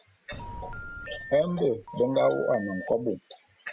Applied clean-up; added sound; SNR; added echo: none; Telephone + Boom; 13 dB; none.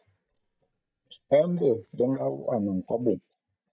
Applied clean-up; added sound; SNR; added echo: neural mask model DeepFilterNet 3.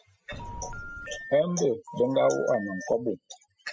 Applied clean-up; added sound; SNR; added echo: classical method spectral subtraction.